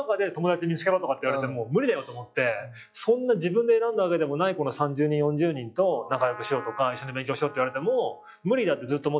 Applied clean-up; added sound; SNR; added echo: classical method log-MMSE.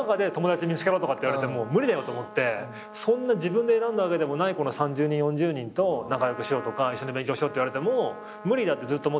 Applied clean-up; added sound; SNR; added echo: none; Trumpet; 17 dB; none.